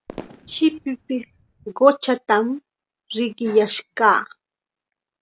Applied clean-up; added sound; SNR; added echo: none; Fireworks; 20 dB; none.